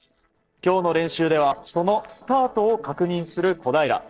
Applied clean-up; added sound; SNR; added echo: neural separator model SepFormer DNS4.